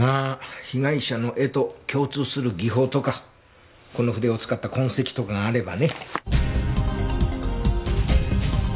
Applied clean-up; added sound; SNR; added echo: none; none; none; none.